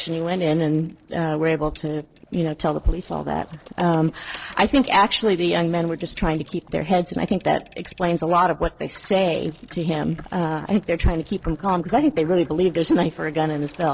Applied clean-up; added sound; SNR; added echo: neural separator model SepFormer DNS4.